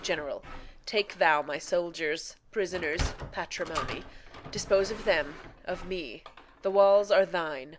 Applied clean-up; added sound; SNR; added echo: none; Sliding door; 12 dB; none.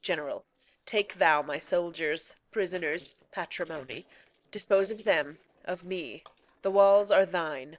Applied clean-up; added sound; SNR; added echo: neural separator model SepFormer DNS4.